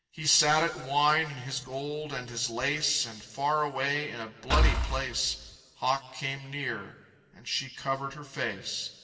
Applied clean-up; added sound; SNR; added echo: none; Engine / Car; -4 dB; reverberation time 1.8 s.